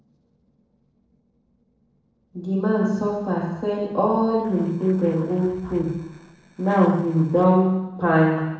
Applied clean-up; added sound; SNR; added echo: neural separator model SepFormer DNS4.